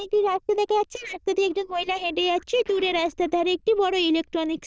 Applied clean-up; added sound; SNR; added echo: neural diffusion model UNIVERSE++.